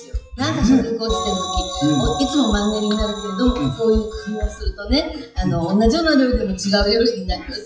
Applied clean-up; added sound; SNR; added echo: classical method WPE with log-MMSE.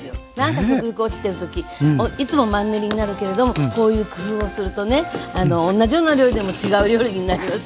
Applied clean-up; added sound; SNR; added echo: none; none; none; none.